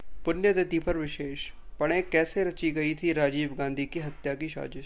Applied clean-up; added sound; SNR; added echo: none; none; none; none.